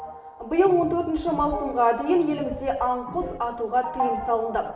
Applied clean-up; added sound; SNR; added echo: none; Organ; 10 dB; reverberation time 0.7 s.